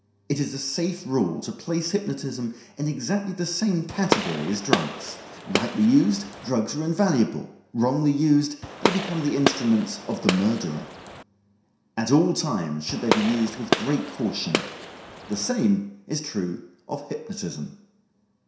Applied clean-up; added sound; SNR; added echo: none; Gunshot, gunfire; 3 dB; reverberation time 0.7 s.